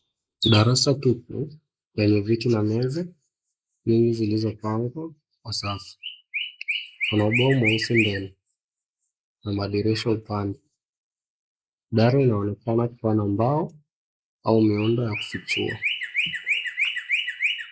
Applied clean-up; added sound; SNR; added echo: neural mask model Resemble Enhance denoiser.